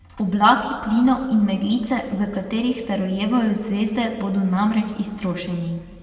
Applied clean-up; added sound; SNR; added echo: none; none; none; reverberation time 1.8 s.